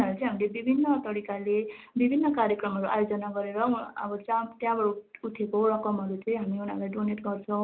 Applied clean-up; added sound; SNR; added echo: none; none; none; none.